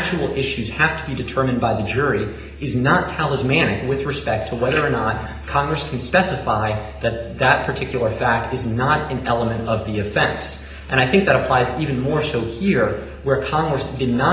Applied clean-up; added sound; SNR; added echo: none; none; none; reverberation time 0.8 s.